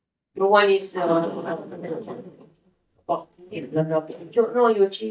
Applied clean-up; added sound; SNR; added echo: neural mask model DeepFilterNet 3.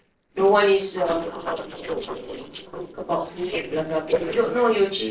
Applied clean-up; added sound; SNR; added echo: neural separator model SepFormer DNS4.